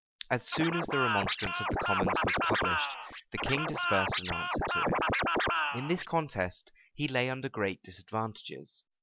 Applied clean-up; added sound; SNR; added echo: none; Scratching (performance technique); -4 dB; none.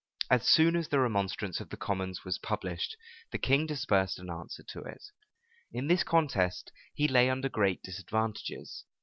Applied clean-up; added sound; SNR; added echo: none; none; none; none.